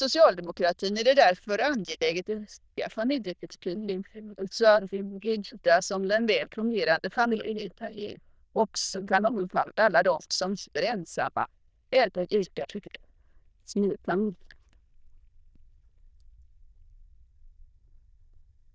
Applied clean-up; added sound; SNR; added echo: neural diffusion model UNIVERSE++.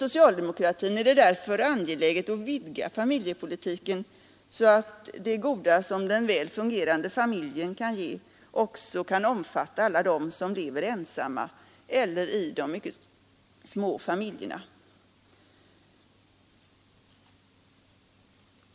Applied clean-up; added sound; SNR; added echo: none; none; none; none.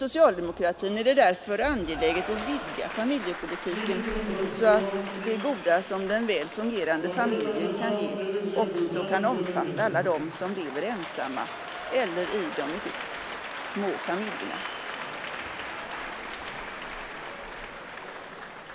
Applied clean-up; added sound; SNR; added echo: none; Applause; 5 dB; none.